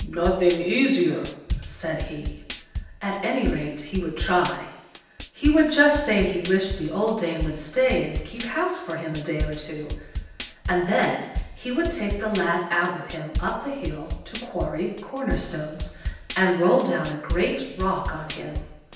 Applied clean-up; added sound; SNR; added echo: none; Drum / Drum kit; 8 dB; reverberation time 0.9 s.